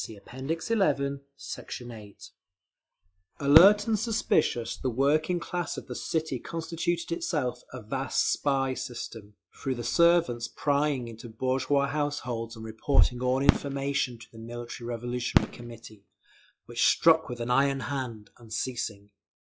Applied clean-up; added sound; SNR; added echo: classical method log-MMSE.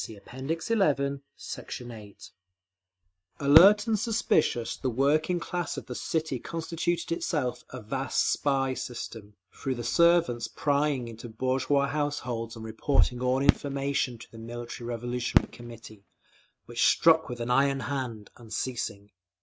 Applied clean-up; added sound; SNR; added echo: neural mask model RNNoise.